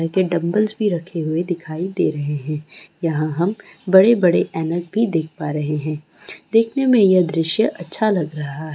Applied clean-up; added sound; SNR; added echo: none; none; none; none.